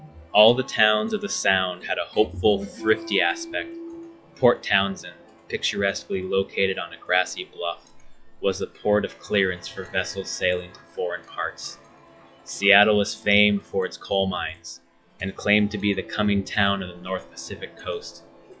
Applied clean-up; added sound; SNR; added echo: classical method log-MMSE.